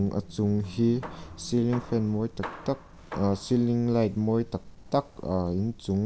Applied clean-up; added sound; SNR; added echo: none; Hammer; 16 dB; none.